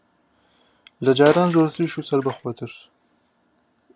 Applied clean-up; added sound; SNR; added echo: none; Bathtub (filling or washing) / Water / Splash, splatter; 13 dB; none.